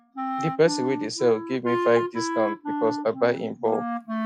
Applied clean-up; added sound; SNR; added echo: classical method log-MMSE.